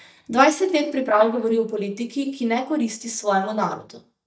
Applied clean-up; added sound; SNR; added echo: neural mask model DeepFilterNet 3.